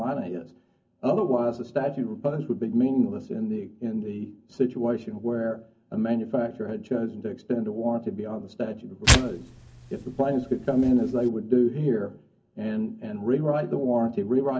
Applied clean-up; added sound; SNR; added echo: none; Tearing; 0 dB; reverberation time 0.3 s.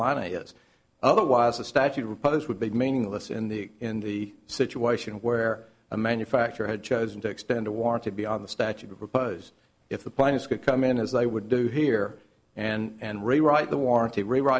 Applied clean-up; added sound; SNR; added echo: none; none; none; none.